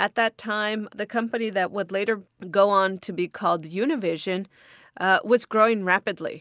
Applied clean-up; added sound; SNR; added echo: none; none; none; none.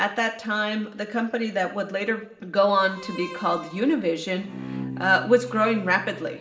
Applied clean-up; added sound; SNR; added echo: none; Bowed string instrument; 13 dB; reverberation time 1.7 s.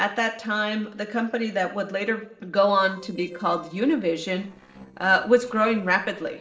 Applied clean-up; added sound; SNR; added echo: neural separator model SepFormer DNS4.